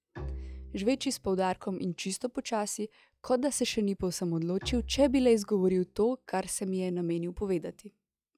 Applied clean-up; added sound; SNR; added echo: classical method log-MMSE.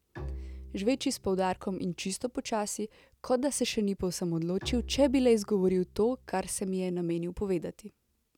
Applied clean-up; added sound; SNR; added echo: none; Bowed string instrument; 17 dB; none.